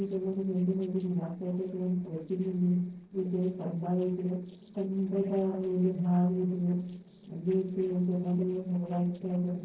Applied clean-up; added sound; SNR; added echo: neural separator model SepFormer DNS4.